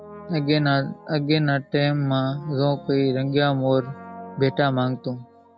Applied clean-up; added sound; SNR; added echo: none; Brass instrument; 19 dB; none.